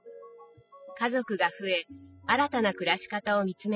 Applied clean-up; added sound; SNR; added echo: classical method spectral subtraction.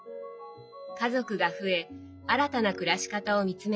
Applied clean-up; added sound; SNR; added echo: classical method log-MMSE.